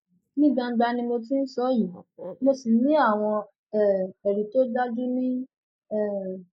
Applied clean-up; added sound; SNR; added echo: neural mask model Resemble Enhance denoiser.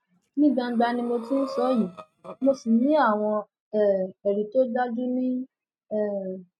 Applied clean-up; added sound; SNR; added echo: neural mask model RNNoise.